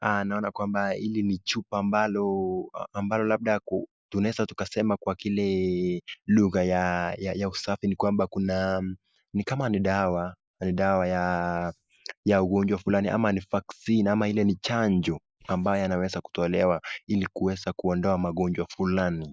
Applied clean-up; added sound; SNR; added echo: neural mask model Resemble Enhance denoiser.